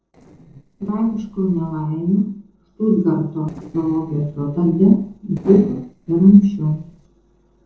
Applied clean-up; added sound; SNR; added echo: neural separator model SepFormer DNS4.